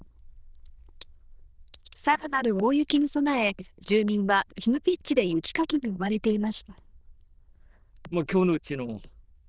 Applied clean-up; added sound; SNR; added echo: neural diffusion model UNIVERSE++.